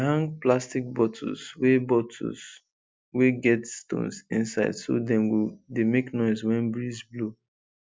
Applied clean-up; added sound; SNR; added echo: none; none; none; none.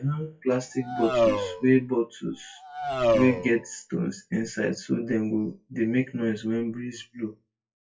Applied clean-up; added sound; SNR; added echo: classical method WPE with log-MMSE.